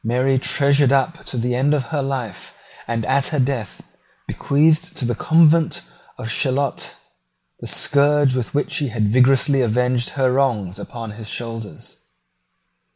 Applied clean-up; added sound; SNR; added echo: none; none; none; none.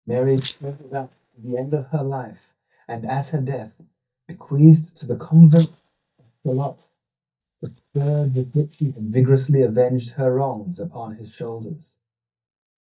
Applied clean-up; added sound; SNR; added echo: neural mask model DeepFilterNet 3.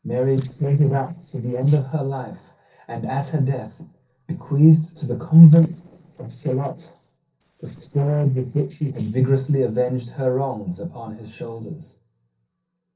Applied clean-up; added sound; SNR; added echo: neural separator model SepFormer DNS4.